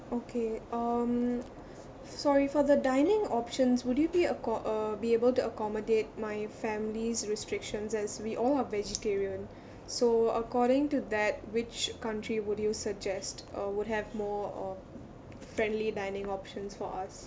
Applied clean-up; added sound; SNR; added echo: none; none; none; none.